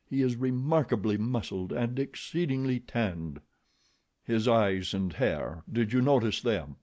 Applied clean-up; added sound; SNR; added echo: none; none; none; none.